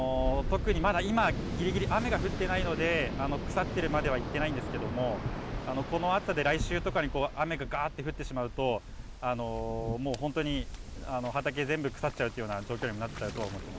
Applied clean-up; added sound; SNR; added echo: none; Waves, surf; 4 dB; none.